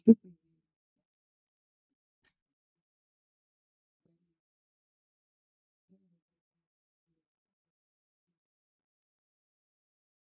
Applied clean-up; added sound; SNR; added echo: neural mask model DeepFilterNet 3.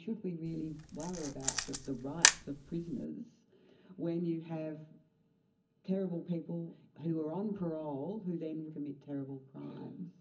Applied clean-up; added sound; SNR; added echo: none; Camera; -5 dB; reverberation time 0.4 s.